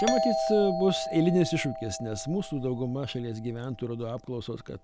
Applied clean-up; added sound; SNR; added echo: none; Doorbell; 5 dB; none.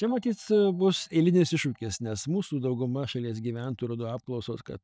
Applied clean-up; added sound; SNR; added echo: neural mask model DeepFilterNet 3.